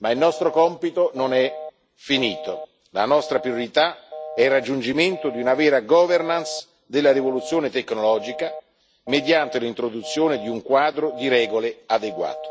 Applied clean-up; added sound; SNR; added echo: none; Telephone; 14 dB; none.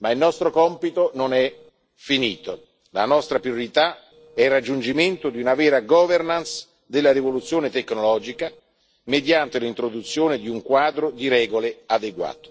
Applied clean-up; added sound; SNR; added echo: neural separator model SepFormer DNS4.